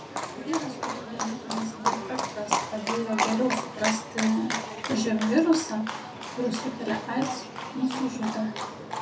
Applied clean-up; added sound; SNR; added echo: none; Livestock, farm animals, working animals; 3 dB; reverberation time 0.3 s.